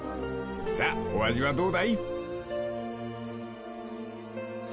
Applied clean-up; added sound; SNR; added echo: none; none; none; none.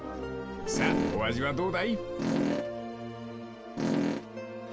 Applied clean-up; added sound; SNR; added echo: none; Fart; -4 dB; none.